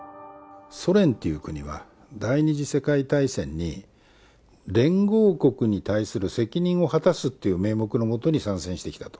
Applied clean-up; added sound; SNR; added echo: none; none; none; none.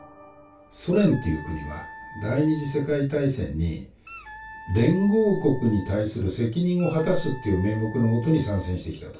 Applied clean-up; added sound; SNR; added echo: none; Wind instrument, woodwind instrument; 18 dB; reverberation time 0.2 s.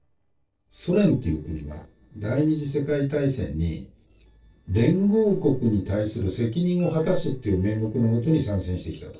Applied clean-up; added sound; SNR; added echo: neural separator model SepFormer DNS4.